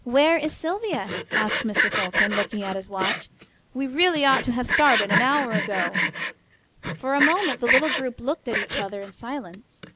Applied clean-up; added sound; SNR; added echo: none; Sawing; 2 dB; none.